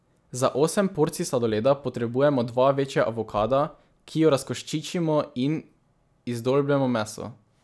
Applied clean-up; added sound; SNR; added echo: none; none; none; none.